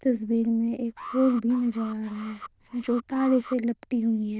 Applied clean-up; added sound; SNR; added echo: neural diffusion model UNIVERSE++.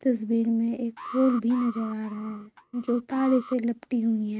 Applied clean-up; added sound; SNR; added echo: neural mask model RNNoise.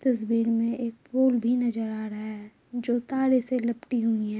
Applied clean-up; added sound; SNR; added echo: none; none; none; none.